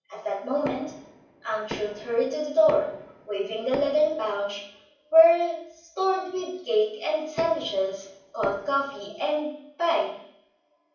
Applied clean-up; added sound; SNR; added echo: none; Knock; 15 dB; reverberation time 0.7 s.